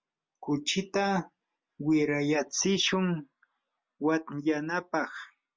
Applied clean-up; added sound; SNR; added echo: none; none; none; none.